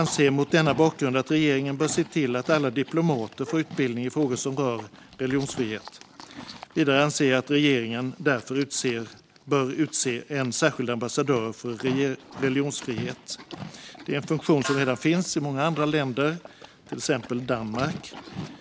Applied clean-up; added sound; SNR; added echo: none; Livestock, farm animals, working animals + Snare drum; 16 dB; none.